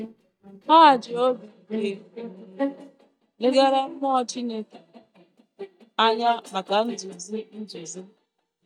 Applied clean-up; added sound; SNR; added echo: neural mask model DeepFilterNet 3.